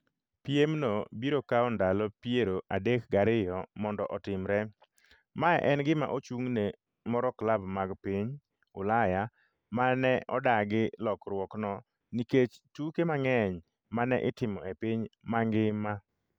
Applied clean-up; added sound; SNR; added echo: none; none; none; none.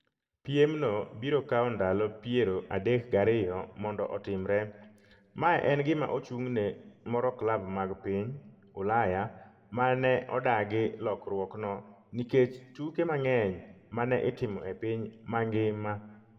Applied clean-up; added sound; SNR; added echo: none; none; none; reverberation time 1.7 s.